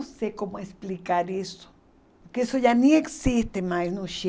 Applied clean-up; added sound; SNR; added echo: none; none; none; none.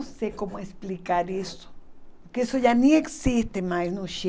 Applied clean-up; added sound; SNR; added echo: none; Writing; 17 dB; none.